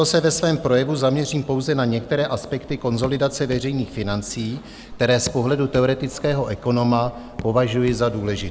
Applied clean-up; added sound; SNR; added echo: none; Raindrop / Drip; 16 dB; none.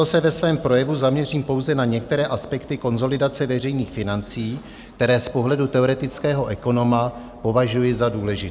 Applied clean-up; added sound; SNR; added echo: none; none; none; none.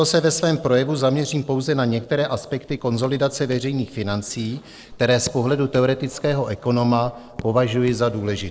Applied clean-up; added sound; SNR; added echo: neural separator model SepFormer DNS4.